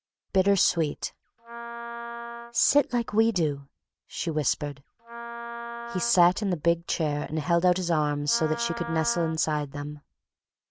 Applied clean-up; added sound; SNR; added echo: none; Wind instrument, woodwind instrument; 11 dB; none.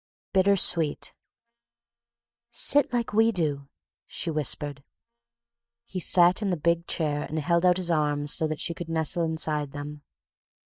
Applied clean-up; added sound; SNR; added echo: neural mask model DeepFilterNet 3.